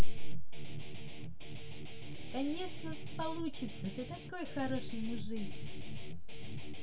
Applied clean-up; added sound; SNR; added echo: none; Guitar; 17 dB; reverberation time 0.2 s.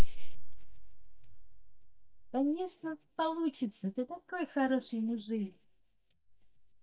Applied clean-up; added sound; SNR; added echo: neural mask model DeepFilterNet 3.